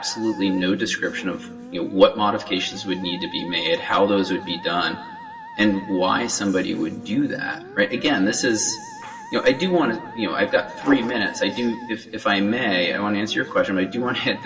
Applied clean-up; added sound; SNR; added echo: none; Musical instrument; 17 dB; reverberation time 2.9 s.